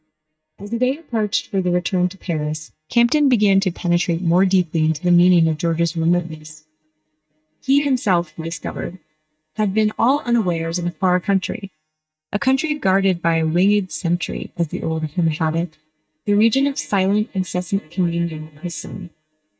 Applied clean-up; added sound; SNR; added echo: neural mask model DeepFilterNet 3.